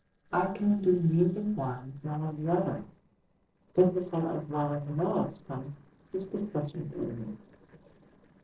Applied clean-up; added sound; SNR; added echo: neural separator model SepFormer DNS4.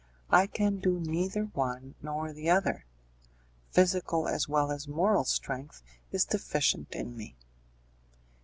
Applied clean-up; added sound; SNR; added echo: none; none; none; none.